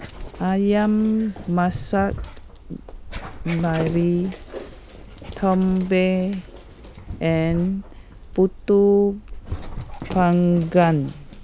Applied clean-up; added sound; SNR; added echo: none; Dog; 13 dB; none.